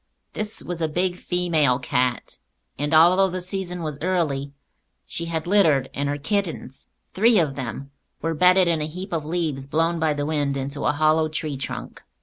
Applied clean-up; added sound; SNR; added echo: none; none; none; none.